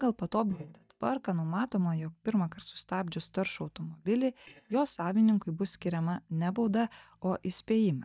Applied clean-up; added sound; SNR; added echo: neural mask model DeepFilterNet 3.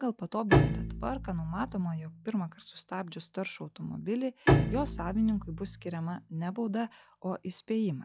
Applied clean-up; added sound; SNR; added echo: classical method log-MMSE.